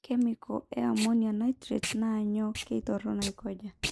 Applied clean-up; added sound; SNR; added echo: neural mask model Resemble Enhance denoiser.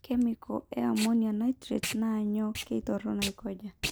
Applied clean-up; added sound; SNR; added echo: none; Packing tape, duct tape; 11 dB; none.